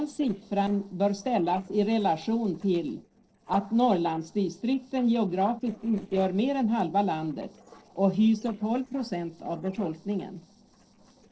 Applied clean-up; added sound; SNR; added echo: neural separator model SepFormer DNS4.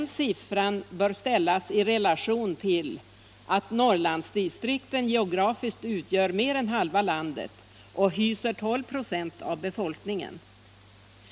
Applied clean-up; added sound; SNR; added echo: none; none; none; none.